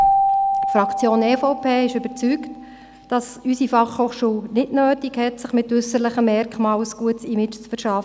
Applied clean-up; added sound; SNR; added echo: none; Keyboard (musical); 6 dB; none.